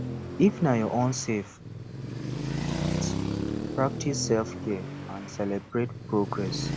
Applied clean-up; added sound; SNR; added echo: none; Traffic noise, roadway noise; 4 dB; none.